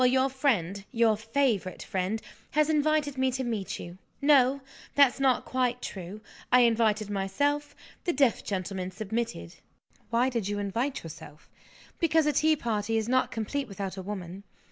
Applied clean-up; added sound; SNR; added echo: none; none; none; none.